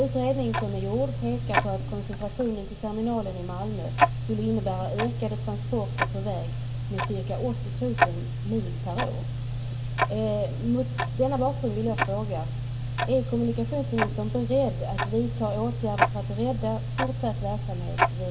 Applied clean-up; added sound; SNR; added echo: none; Tick-tock; 0 dB; reverberation time 0.3 s.